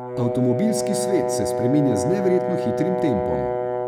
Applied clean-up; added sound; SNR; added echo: none; Brass instrument; 0 dB; none.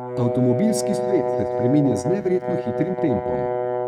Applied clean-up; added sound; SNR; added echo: neural mask model RNNoise.